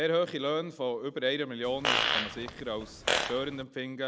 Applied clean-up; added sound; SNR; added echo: none; Fart; -1 dB; none.